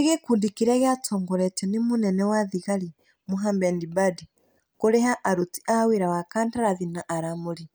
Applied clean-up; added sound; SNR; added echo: none; none; none; none.